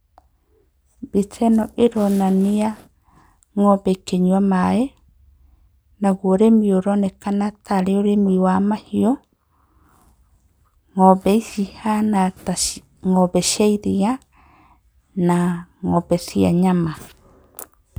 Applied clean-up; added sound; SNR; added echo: none; none; none; none.